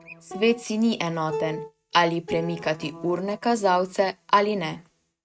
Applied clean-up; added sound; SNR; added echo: neural mask model RNNoise.